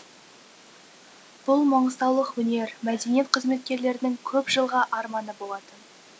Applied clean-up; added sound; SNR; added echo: none; none; none; none.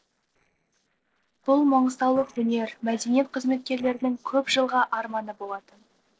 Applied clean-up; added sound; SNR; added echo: neural separator model SepFormer DNS4.